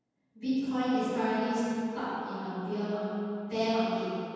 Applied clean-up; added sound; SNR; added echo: none; none; none; reverberation time 2.1 s.